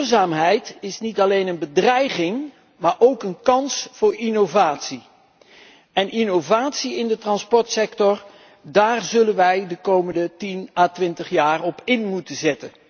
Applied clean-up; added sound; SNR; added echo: none; none; none; none.